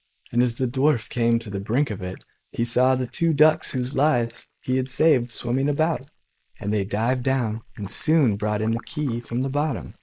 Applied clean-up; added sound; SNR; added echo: neural mask model Resemble Enhance denoiser.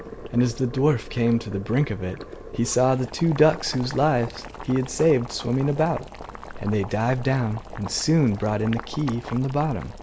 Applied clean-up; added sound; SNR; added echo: none; Boiling; 13 dB; none.